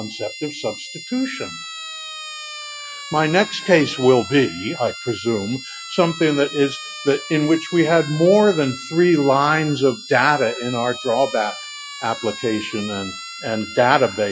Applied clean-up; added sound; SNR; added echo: classical method Wiener filter.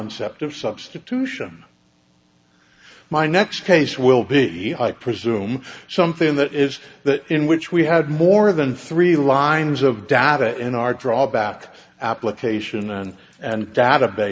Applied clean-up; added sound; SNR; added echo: none; none; none; none.